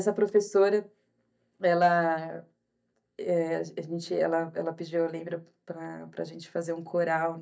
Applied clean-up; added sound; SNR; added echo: neural mask model DeepFilterNet 3.